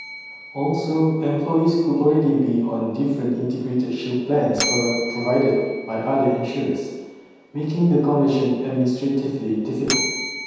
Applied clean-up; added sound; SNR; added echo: none; Bell; 12 dB; reverberation time 1.2 s.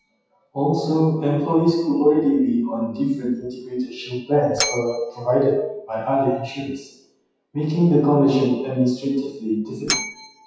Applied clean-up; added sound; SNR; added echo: classical method WPE with log-MMSE.